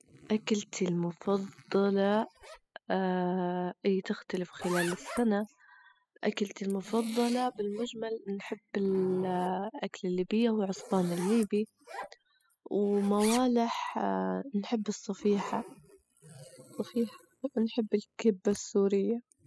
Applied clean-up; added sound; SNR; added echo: classical method spectral subtraction.